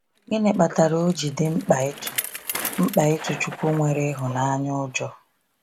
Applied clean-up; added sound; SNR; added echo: none; Bicycle; 13 dB; none.